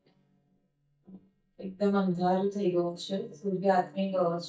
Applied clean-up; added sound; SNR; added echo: neural mask model DeepFilterNet 3.